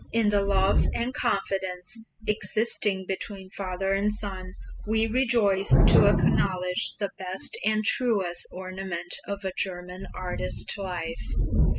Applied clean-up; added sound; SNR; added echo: classical method spectral subtraction.